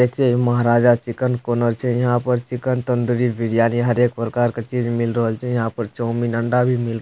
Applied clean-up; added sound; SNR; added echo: none; none; none; none.